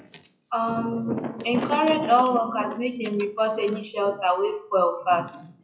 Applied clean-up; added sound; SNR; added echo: classical method WPE with log-MMSE.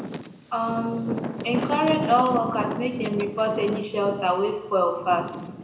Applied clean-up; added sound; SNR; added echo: none; Wind; 7 dB; reverberation time 0.8 s.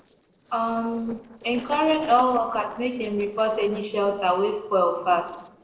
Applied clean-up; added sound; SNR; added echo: neural separator model SepFormer DNS4.